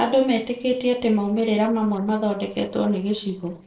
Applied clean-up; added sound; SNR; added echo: neural separator model SepFormer DNS4.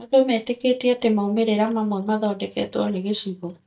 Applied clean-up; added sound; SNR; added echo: neural mask model DeepFilterNet 3.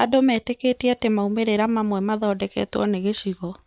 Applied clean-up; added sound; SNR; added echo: none; none; none; none.